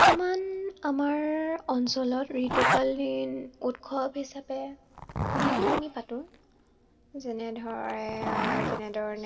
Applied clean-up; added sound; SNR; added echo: none; Zipper (clothing); 0 dB; reverberation time 1.6 s.